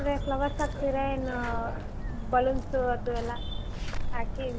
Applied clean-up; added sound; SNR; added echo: none; Slam / Alarm + Walk, footsteps; 1 dB; none.